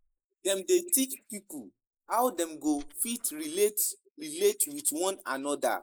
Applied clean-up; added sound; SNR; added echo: neural mask model Resemble Enhance denoiser.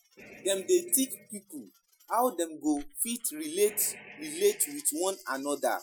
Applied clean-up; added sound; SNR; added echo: classical method Wiener filter.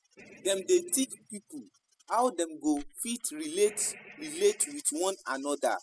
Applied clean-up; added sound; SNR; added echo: classical method spectral subtraction.